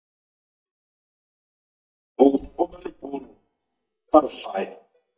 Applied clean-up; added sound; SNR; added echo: neural mask model DeepFilterNet 3.